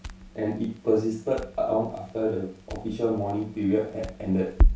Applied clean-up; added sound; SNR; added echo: none; Crackle; 2 dB; reverberation time 0.3 s.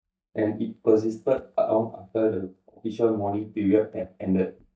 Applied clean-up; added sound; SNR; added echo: neural mask model DeepFilterNet 3.